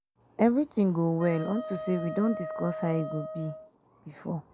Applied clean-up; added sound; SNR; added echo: none; Wind instrument, woodwind instrument; 10 dB; none.